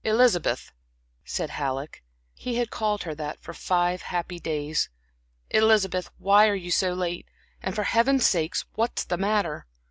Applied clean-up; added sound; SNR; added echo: none; none; none; none.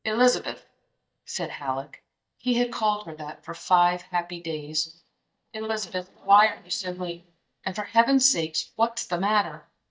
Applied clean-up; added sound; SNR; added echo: neural mask model DeepFilterNet 3.